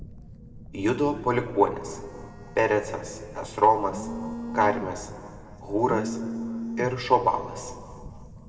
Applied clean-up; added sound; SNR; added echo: none; Telephone; 11 dB; reverberation time 1.8 s.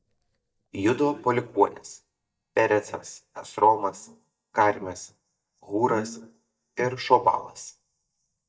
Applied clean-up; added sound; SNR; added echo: neural mask model DeepFilterNet 3.